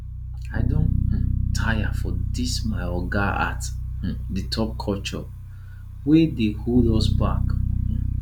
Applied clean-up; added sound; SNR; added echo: none; Bass guitar; -2 dB; none.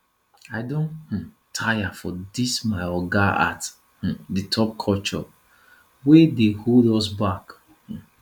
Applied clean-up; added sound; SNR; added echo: none; none; none; none.